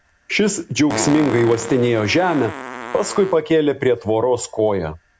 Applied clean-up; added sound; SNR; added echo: none; Fart; 14 dB; none.